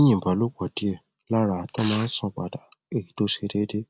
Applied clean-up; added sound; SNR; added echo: none; Domestic sounds, home sounds; 13 dB; none.